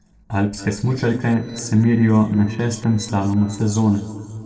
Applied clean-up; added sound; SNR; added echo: neural separator model SepFormer DNS4.